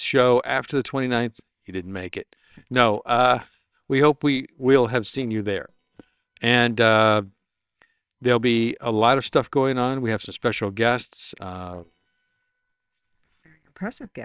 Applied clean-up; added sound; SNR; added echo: neural separator model SepFormer WHAMR!.